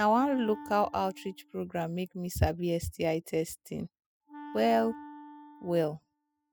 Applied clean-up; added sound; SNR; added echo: classical method spectral subtraction.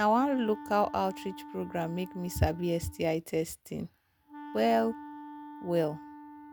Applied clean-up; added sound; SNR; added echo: none; Wind instrument, woodwind instrument; 15 dB; none.